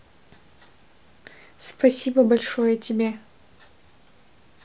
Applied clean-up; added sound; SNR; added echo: none; none; none; none.